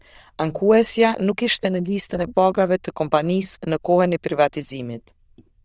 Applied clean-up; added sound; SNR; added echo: neural diffusion model UNIVERSE++.